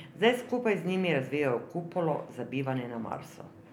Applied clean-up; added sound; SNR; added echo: none; none; none; none.